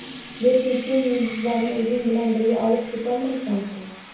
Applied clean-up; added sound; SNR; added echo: none; Sink (filling or washing) / Water tap, faucet; 17 dB; reverberation time 0.8 s.